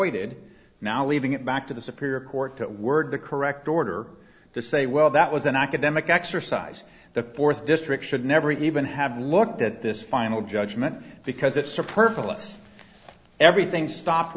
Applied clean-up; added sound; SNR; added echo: none; none; none; none.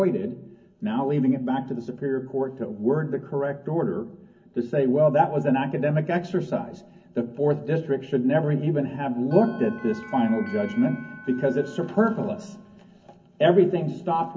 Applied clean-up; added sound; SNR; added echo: none; Bell; 19 dB; reverberation time 0.3 s.